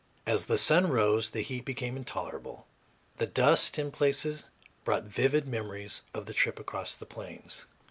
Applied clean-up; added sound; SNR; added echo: none; none; none; none.